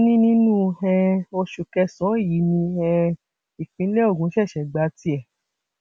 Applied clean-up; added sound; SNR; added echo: none; none; none; none.